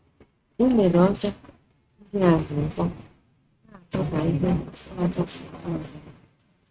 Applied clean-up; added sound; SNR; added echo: neural mask model RNNoise.